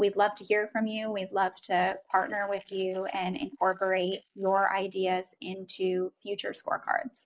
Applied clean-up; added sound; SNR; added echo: neural mask model Resemble Enhance denoiser.